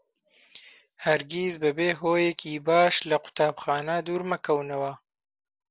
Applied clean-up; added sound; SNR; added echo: none; none; none; none.